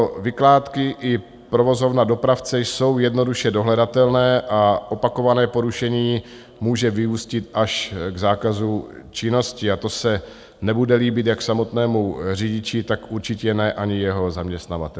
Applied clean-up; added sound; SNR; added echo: none; none; none; none.